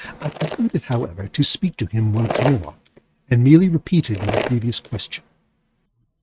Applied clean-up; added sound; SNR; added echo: neural mask model RNNoise.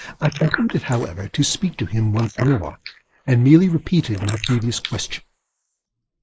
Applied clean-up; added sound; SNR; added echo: neural mask model Resemble Enhance denoiser.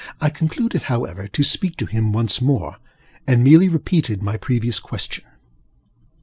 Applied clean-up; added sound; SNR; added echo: none; none; none; none.